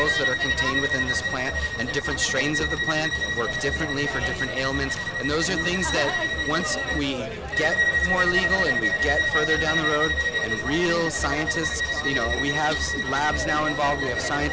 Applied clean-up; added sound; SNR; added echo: none; Bowed string instrument; 0 dB; none.